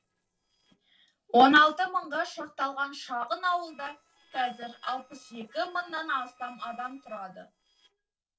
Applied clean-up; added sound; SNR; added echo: neural separator model SepFormer DNS4.